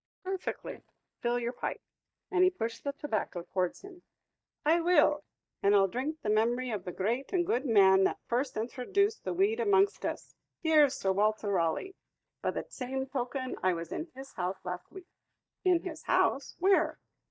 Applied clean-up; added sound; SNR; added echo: neural mask model DeepFilterNet 3.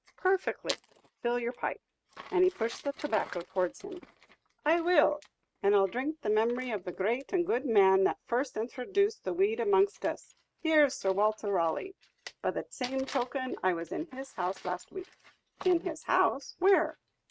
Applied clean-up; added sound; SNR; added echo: neural mask model RNNoise.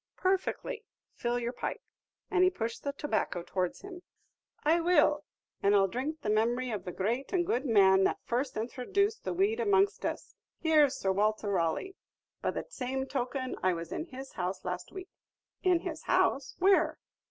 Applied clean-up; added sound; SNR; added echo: none; none; none; none.